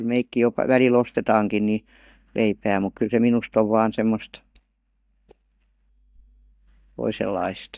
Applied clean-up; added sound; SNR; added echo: neural mask model DeepFilterNet 3.